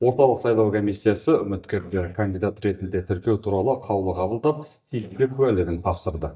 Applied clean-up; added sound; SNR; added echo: neural mask model DeepFilterNet 3.